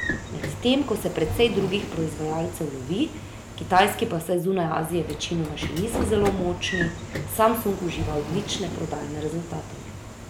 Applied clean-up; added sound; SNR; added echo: none; Sliding door / Train; 7 dB; none.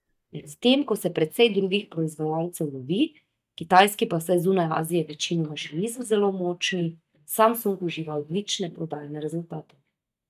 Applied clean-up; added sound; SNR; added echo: neural mask model DeepFilterNet 3.